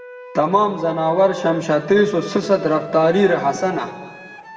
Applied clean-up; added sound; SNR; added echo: none; Wind instrument, woodwind instrument; 16 dB; reverberation time 1.7 s.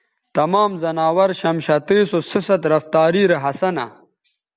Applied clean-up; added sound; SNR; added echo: none; none; none; none.